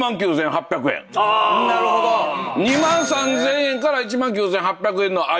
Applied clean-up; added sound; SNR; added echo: none; none; none; none.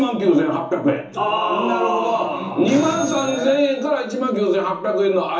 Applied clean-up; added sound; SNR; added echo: none; none; none; reverberation time 0.7 s.